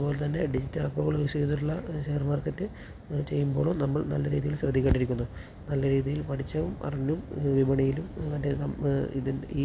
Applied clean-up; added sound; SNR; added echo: none; none; none; none.